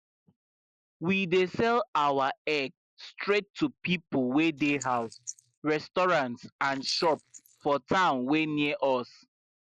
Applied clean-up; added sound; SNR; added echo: neural mask model Resemble Enhance denoiser.